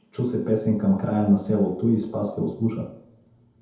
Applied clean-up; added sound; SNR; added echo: none; none; none; reverberation time 0.8 s.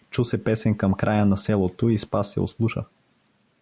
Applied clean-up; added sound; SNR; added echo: none; none; none; none.